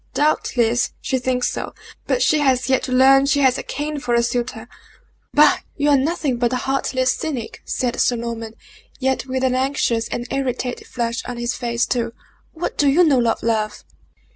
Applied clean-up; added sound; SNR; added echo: none; none; none; none.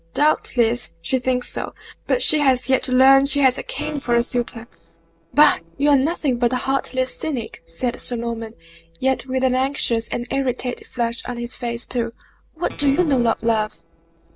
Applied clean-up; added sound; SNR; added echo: neural separator model SepFormer DNS4.